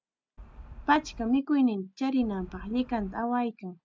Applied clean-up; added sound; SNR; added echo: none; Wind; 17 dB; none.